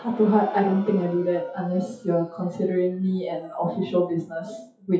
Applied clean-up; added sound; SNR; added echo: classical method WPE with log-MMSE.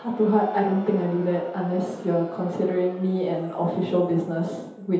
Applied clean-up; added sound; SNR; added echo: none; Crowd; 19 dB; reverberation time 0.8 s.